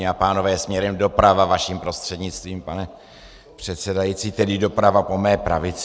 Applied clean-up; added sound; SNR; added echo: none; none; none; none.